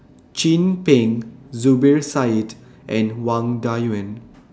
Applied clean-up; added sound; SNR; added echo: none; none; none; none.